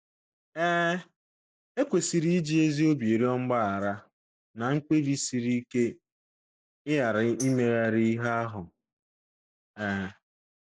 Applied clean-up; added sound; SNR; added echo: neural mask model Resemble Enhance denoiser.